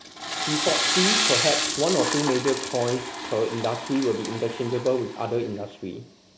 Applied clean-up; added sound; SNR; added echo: none; Toilet flush / Water; 2 dB; none.